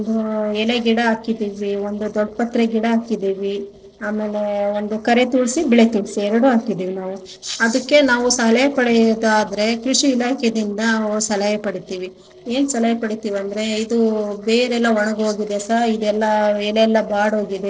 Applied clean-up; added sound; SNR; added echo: neural separator model SepFormer DNS4.